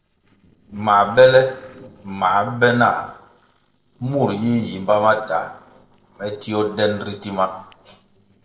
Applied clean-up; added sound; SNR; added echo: neural separator model SepFormer DNS4.